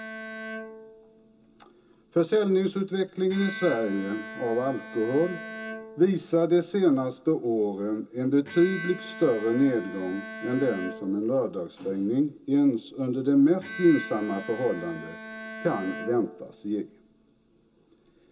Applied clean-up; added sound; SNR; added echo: none; Bowed string instrument; 15 dB; reverberation time 0.2 s.